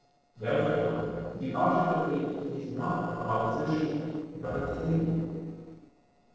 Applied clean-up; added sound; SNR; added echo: neural separator model SepFormer DNS4.